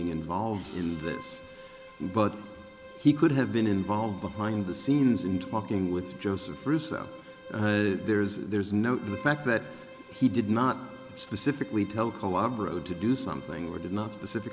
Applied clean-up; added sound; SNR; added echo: none; Bowed string instrument; 18 dB; none.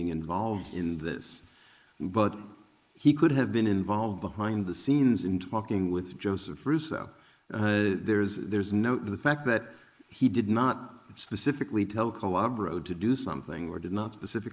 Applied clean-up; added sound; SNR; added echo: neural mask model Resemble Enhance denoiser.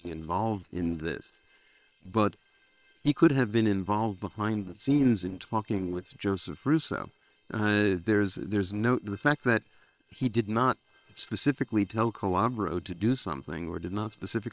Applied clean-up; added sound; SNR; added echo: neural separator model SepFormer WHAM!.